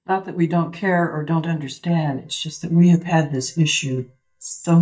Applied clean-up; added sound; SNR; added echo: neural mask model DeepFilterNet 3.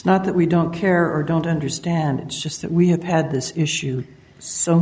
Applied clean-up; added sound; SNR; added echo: none; none; none; none.